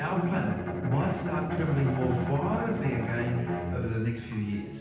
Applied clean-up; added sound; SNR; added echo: none; Bowed string instrument; 3 dB; reverberation time 0.9 s.